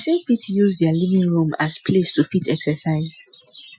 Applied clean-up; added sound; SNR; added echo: classical method Wiener filter.